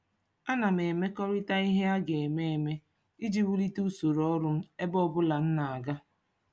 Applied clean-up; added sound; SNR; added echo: none; none; none; none.